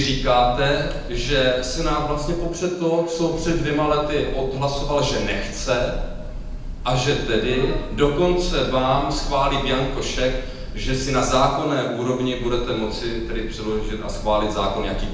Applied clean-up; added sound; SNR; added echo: none; Bird / Breathing; 6 dB; reverberation time 0.9 s.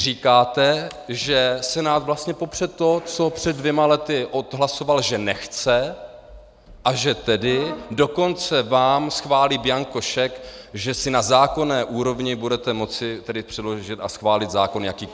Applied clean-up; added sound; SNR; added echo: none; none; none; none.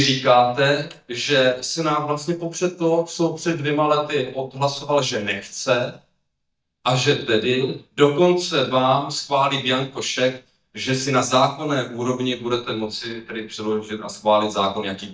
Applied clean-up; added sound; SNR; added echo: neural mask model DeepFilterNet 3.